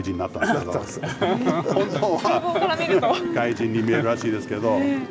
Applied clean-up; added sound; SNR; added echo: none; Motorcycle; 13 dB; none.